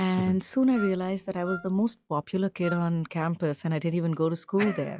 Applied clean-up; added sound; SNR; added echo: classical method log-MMSE.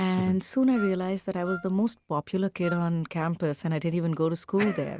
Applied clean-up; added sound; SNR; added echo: none; Wind instrument, woodwind instrument; 15 dB; none.